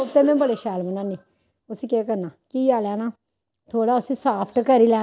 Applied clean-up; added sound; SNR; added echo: none; none; none; none.